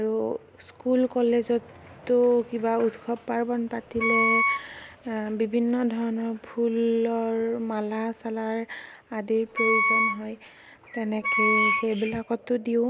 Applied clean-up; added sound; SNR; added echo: none; Wind instrument, woodwind instrument; -1 dB; none.